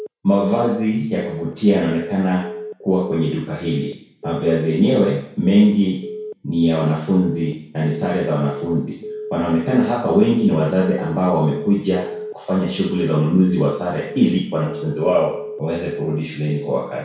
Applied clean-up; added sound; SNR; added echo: none; Telephone; 14 dB; reverberation time 0.6 s.